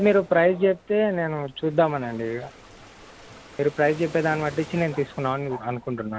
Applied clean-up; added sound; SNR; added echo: none; Waves, surf + Bark; 20 dB; none.